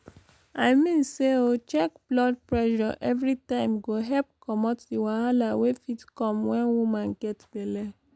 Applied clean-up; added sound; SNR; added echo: none; none; none; none.